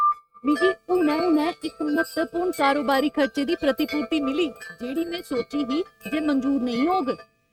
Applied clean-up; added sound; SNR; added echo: neural mask model RNNoise.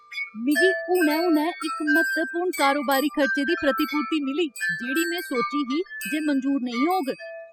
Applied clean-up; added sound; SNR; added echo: classical method spectral subtraction.